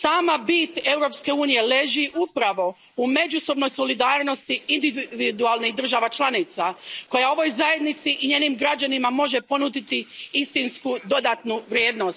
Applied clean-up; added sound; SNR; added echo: neural mask model Resemble Enhance denoiser.